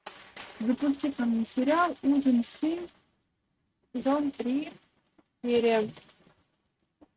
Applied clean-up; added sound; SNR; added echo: neural mask model RNNoise.